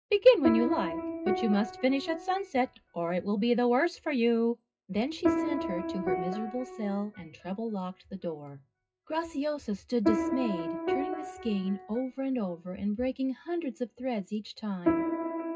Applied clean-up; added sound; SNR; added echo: classical method WPE with log-MMSE.